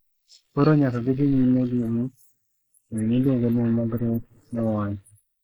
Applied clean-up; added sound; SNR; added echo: neural mask model Resemble Enhance denoiser.